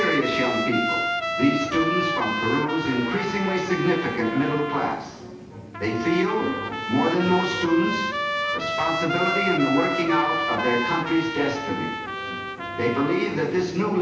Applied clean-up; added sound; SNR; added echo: none; Trumpet; 4 dB; reverberation time 0.9 s.